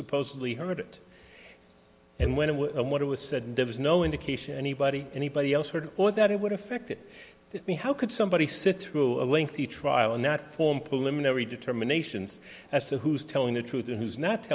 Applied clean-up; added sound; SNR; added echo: none; none; none; none.